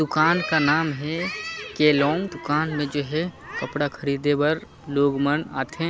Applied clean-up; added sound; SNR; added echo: none; Gong; 20 dB; none.